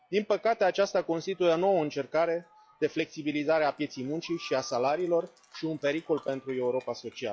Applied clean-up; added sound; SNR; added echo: classical method log-MMSE.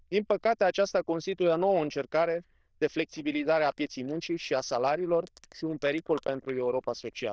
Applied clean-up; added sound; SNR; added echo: neural diffusion model UNIVERSE++.